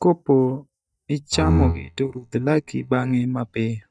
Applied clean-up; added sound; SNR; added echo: neural mask model DeepFilterNet 3.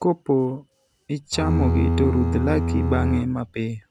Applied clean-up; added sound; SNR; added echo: none; Bowed string instrument; -2 dB; none.